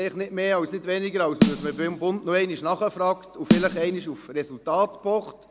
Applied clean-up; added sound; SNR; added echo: none; Snare drum; 2 dB; none.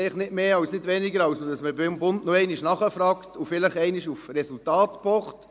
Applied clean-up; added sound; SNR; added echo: none; none; none; none.